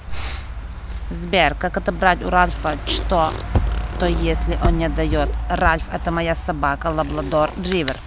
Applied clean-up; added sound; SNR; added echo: none; none; none; none.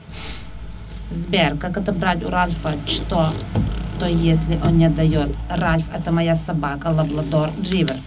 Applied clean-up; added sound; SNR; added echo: none; none; none; reverberation time 0.4 s.